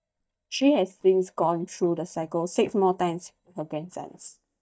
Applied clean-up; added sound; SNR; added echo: neural mask model DeepFilterNet 3.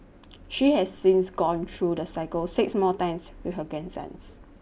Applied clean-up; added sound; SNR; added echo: none; none; none; none.